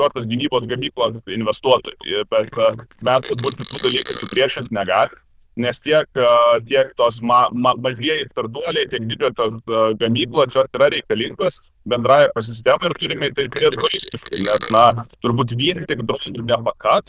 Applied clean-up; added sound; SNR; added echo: neural diffusion model UNIVERSE++.